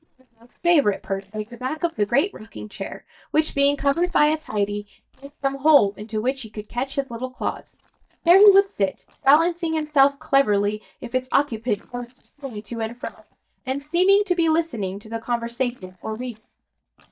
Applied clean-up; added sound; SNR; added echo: neural mask model DeepFilterNet 3.